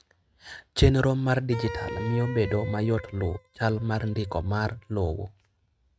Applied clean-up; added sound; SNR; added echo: neural mask model RNNoise.